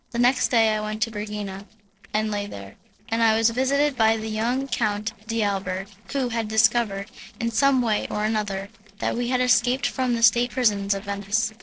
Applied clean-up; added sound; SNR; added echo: neural separator model SepFormer DNS4.